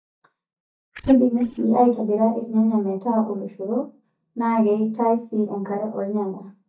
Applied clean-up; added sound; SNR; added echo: neural mask model DeepFilterNet 3.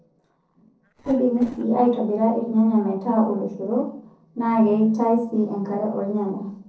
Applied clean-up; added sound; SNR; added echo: neural separator model SepFormer DNS4.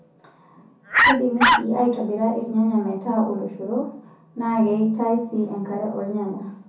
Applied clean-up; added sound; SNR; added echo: none; Bark; -5 dB; reverberation time 0.6 s.